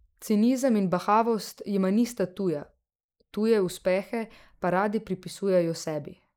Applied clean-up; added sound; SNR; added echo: neural mask model Resemble Enhance denoiser.